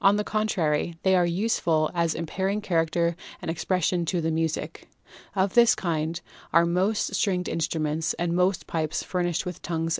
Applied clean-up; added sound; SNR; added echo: none; none; none; none.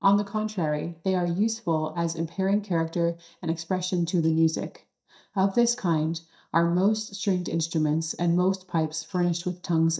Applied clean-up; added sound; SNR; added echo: neural mask model DeepFilterNet 3.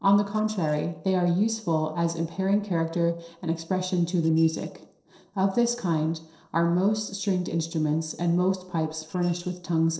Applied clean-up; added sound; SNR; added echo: neural separator model SepFormer DNS4.